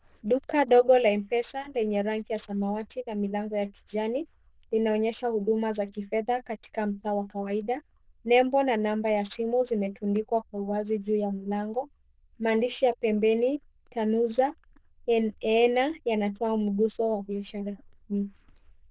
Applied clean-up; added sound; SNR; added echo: neural diffusion model UNIVERSE++.